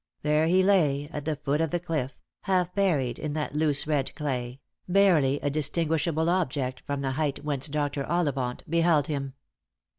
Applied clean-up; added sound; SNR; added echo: none; none; none; none.